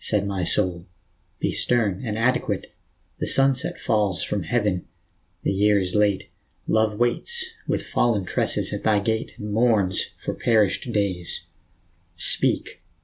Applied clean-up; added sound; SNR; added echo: none; none; none; none.